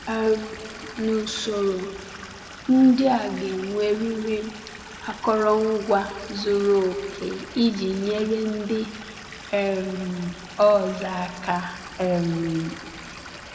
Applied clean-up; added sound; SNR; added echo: none; Stream / Liquid; 16 dB; reverberation time 1.5 s.